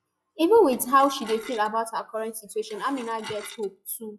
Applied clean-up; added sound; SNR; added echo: classical method log-MMSE.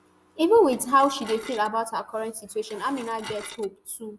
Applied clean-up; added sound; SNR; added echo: none; Dishes, pots, and pans / Glass; 17 dB; none.